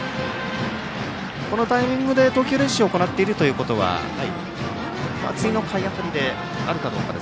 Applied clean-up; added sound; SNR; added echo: none; none; none; none.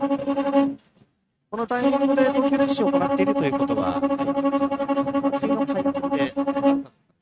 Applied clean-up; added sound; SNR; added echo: neural mask model RNNoise.